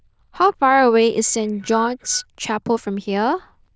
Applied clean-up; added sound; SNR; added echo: neural diffusion model UNIVERSE++.